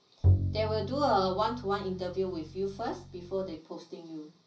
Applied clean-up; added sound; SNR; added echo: none; Bowed string instrument; 0 dB; reverberation time 0.5 s.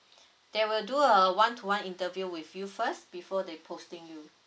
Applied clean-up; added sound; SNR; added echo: none; none; none; none.